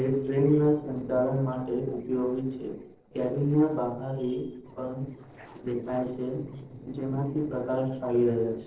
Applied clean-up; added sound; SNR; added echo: neural separator model SepFormer DNS4.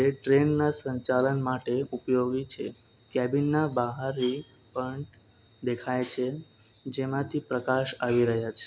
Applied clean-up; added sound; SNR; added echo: none; none; none; none.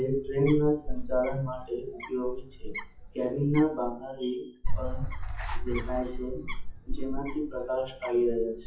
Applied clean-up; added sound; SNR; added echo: classical method WPE with log-MMSE.